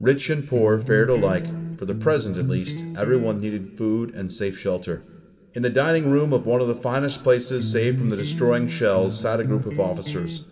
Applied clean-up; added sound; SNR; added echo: none; Electric guitar; 5 dB; reverberation time 1.7 s.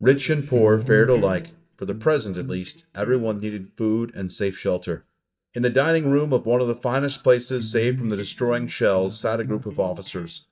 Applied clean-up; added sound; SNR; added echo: neural mask model DeepFilterNet 3.